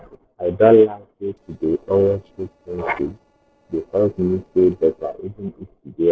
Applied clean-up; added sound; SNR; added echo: neural separator model SepFormer DNS4.